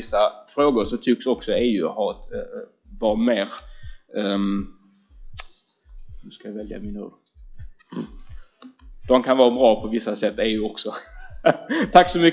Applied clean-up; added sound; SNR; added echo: classical method log-MMSE.